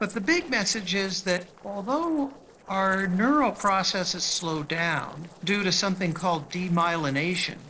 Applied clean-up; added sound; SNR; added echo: neural separator model SepFormer DNS4.